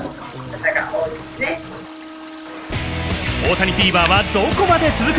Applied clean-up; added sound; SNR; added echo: none; Bowed string instrument + Toilet flush; 15 dB; none.